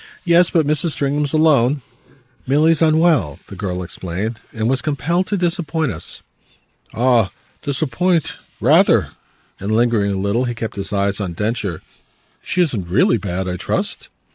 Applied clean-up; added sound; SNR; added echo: neural mask model Resemble Enhance denoiser.